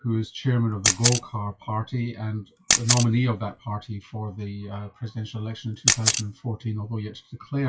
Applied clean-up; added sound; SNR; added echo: classical method WPE with log-MMSE.